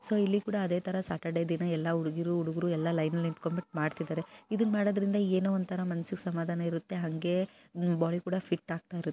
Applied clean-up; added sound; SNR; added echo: none; none; none; none.